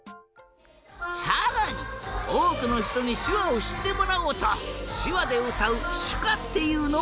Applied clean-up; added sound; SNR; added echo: none; Wind instrument, woodwind instrument; 12 dB; none.